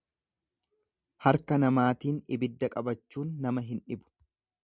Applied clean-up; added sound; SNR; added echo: none; none; none; none.